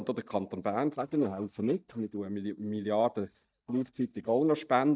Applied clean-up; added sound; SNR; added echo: neural mask model DeepFilterNet 3.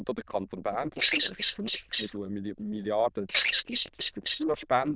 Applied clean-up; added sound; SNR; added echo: neural diffusion model UNIVERSE++.